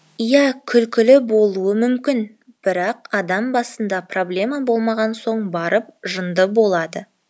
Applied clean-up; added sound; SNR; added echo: none; none; none; none.